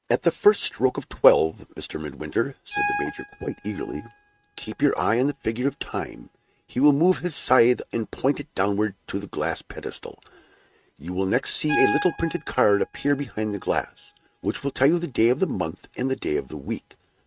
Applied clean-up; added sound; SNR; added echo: neural mask model RNNoise.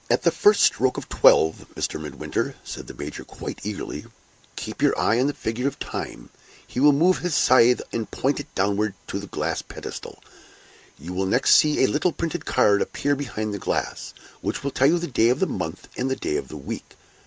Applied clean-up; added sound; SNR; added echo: neural mask model Resemble Enhance denoiser.